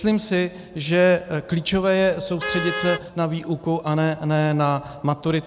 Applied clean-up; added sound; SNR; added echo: none; Vehicle horn, car horn, honking; 12 dB; none.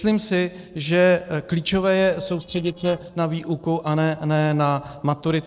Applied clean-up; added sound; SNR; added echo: neural separator model SepFormer DNS4.